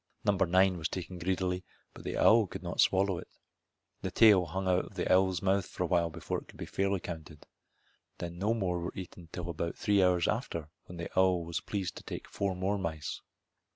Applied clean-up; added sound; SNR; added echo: none; none; none; none.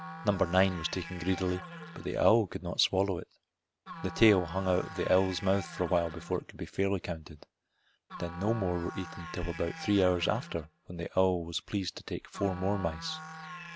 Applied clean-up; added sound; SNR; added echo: none; Musical instrument; 14 dB; none.